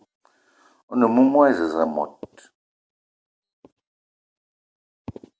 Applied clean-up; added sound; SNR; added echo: none; none; none; none.